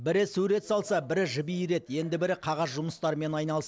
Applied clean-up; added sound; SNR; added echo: none; none; none; none.